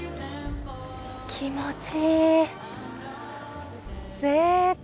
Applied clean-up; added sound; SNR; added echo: none; none; none; none.